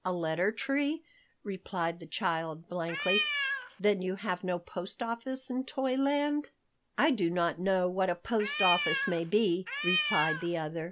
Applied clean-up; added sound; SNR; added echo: none; Cat; 1 dB; none.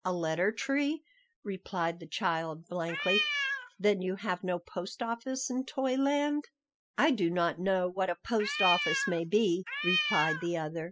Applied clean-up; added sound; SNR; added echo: classical method spectral subtraction.